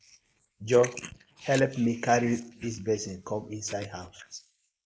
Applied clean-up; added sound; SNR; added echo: neural mask model Resemble Enhance denoiser.